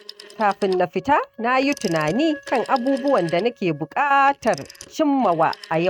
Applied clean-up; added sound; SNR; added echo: neural mask model RNNoise.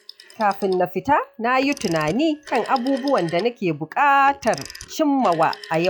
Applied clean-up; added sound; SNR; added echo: classical method log-MMSE.